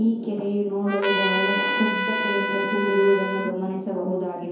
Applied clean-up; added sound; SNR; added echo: none; Trumpet; 2 dB; reverberation time 0.9 s.